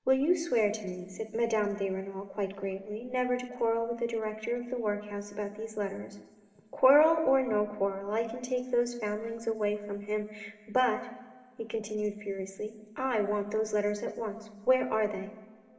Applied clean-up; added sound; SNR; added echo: none; none; none; reverberation time 3.0 s.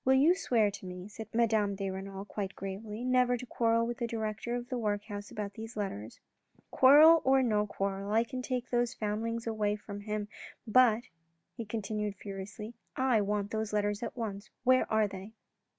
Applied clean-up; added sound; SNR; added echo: none; none; none; none.